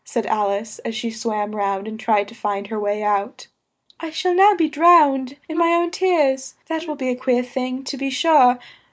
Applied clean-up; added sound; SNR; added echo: neural mask model Resemble Enhance denoiser.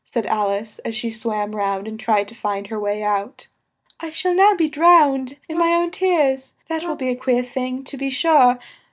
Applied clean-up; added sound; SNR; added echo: neural mask model DeepFilterNet 3.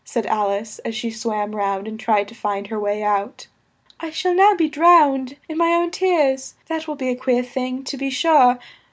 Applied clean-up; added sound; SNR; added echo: none; none; none; none.